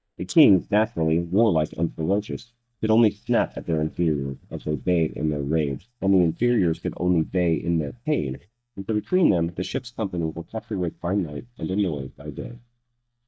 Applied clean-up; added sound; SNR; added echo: neural mask model DeepFilterNet 3.